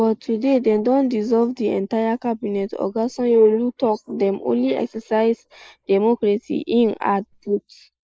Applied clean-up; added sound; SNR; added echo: neural mask model Resemble Enhance denoiser.